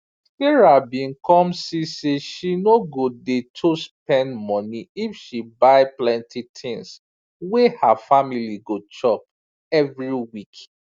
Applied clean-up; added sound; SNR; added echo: none; none; none; none.